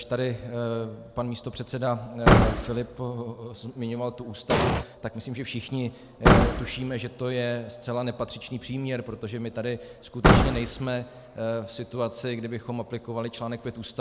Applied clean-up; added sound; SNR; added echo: none; Explosion + Slam / Car; -3 dB; none.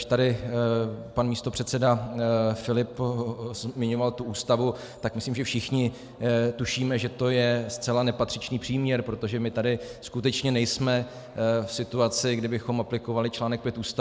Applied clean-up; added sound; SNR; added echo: none; none; none; none.